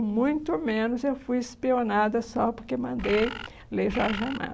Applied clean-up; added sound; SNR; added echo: none; Bird; 8 dB; none.